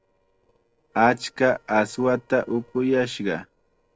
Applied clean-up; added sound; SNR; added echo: neural separator model SepFormer DNS4.